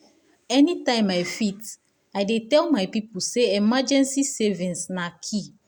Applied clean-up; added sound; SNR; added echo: none; none; none; none.